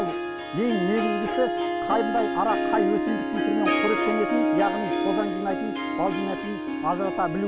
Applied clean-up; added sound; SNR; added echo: none; Harp; -2 dB; none.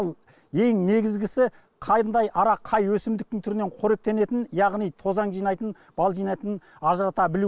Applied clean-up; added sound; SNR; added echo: none; none; none; none.